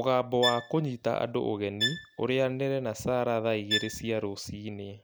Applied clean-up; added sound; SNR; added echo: none; Bowed string instrument; 6 dB; none.